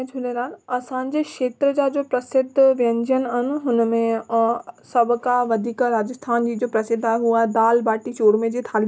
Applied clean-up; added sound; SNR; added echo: none; none; none; none.